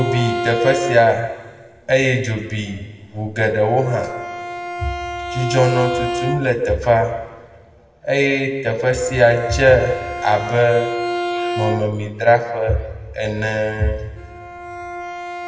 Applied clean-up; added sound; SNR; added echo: none; Bowed string instrument; 8 dB; reverberation time 1.5 s.